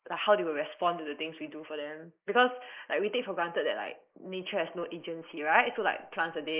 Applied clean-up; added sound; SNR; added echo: neural mask model Resemble Enhance denoiser.